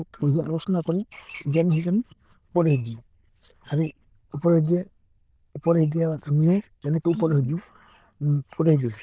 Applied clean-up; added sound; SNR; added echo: neural diffusion model UNIVERSE++.